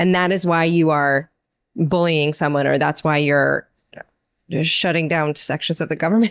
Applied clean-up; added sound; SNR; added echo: neural mask model DeepFilterNet 3.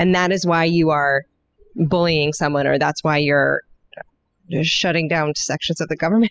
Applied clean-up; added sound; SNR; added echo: classical method spectral subtraction.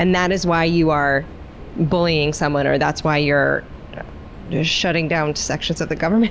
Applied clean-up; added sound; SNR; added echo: none; Subway, metro, underground; 16 dB; none.